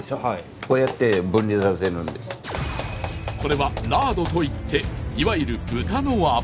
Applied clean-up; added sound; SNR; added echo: none; Clapping; 17 dB; none.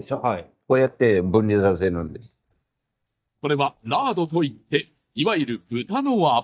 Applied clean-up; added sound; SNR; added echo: neural mask model DeepFilterNet 3.